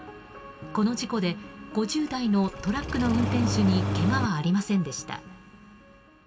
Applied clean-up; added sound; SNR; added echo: none; Engine starting; 1 dB; reverberation time 1.5 s.